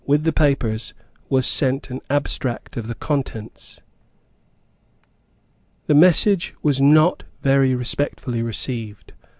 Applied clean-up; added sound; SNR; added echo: none; none; none; none.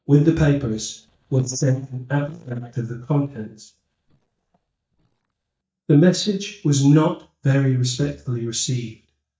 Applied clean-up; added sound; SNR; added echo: neural mask model DeepFilterNet 3.